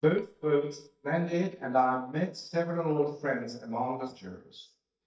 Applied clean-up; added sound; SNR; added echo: neural mask model DeepFilterNet 3.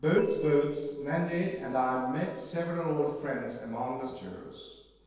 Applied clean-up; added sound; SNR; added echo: neural separator model SepFormer DNS4.